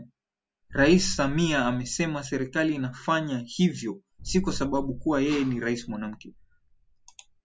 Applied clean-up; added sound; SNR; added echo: none; Boom; 12 dB; none.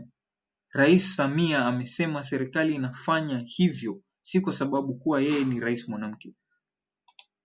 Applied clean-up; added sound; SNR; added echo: none; none; none; none.